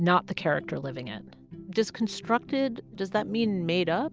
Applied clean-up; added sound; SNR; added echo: none; none; none; none.